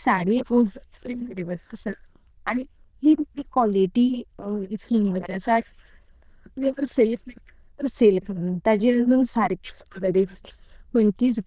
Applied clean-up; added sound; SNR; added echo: neural diffusion model UNIVERSE++.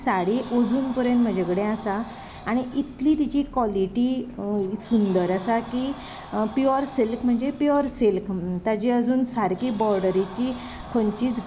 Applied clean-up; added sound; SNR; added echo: none; Sliding door; 18 dB; none.